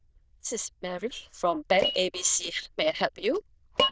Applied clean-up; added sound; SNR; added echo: neural diffusion model UNIVERSE++.